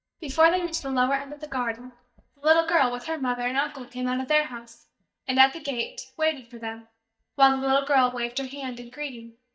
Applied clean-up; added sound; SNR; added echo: neural mask model DeepFilterNet 3.